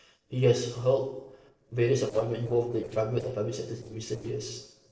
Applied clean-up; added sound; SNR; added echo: neural separator model SepFormer DNS4.